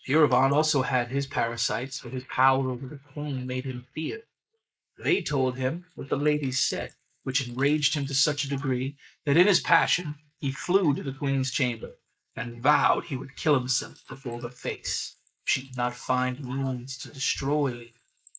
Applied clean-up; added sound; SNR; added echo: neural mask model Resemble Enhance denoiser.